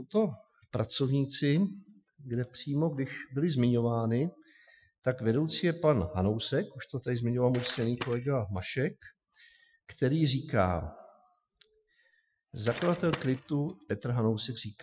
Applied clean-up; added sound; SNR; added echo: classical method Wiener filter.